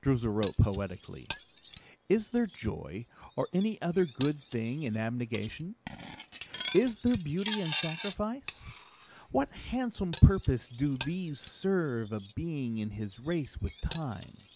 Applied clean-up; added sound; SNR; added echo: none; Cutlery, silverware; 11 dB; none.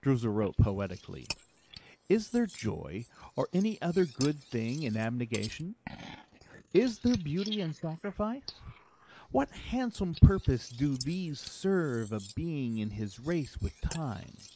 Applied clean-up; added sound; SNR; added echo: neural mask model Resemble Enhance denoiser.